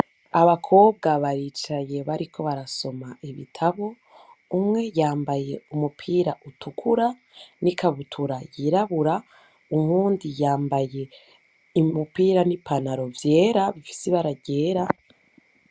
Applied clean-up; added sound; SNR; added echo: none; none; none; none.